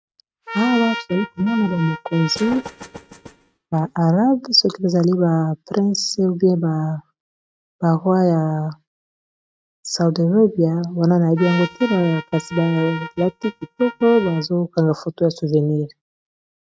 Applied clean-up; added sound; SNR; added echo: neural mask model RNNoise.